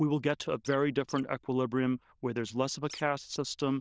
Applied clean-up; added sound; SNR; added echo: neural diffusion model UNIVERSE++.